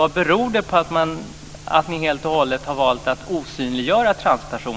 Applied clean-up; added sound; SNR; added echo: none; none; none; none.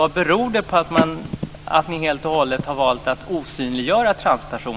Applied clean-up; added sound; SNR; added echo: none; Telephone; 8 dB; none.